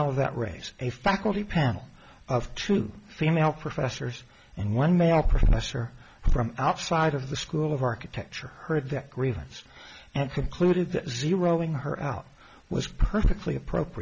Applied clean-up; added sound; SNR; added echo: none; none; none; none.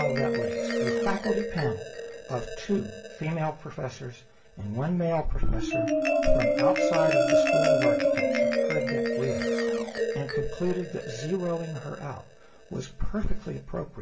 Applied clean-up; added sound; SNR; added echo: none; Marimba, xylophone; -2 dB; reverberation time 0.2 s.